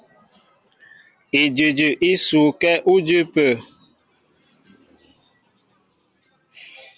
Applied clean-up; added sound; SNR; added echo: none; none; none; none.